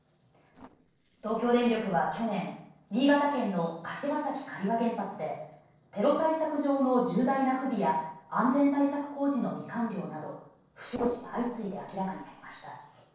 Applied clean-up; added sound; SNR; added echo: neural separator model SepFormer DNS4.